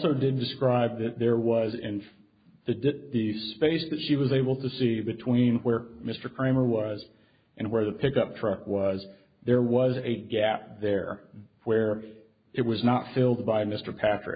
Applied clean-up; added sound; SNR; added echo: none; none; none; none.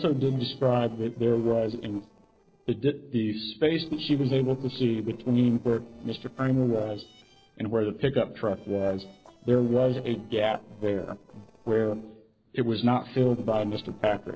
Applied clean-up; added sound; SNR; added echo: neural separator model SepFormer DNS4.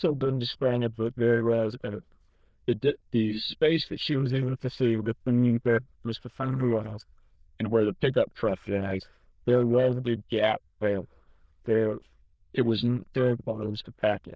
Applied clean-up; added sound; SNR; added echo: neural diffusion model UNIVERSE++.